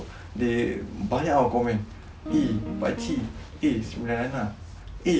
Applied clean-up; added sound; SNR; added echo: none; Guitar; 6 dB; none.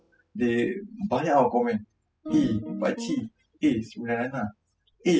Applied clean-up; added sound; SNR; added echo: classical method spectral subtraction.